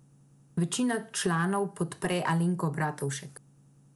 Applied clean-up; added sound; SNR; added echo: none; none; none; none.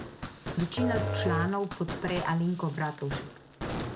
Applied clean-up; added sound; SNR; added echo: none; Musical instrument + Fireworks; 3 dB; none.